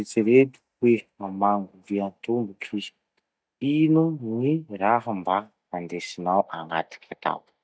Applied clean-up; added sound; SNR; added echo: neural mask model DeepFilterNet 3.